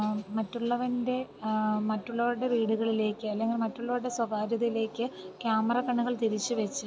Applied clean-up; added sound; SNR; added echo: none; none; none; none.